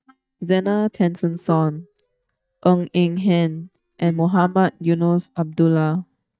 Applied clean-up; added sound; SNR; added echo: neural mask model DeepFilterNet 3.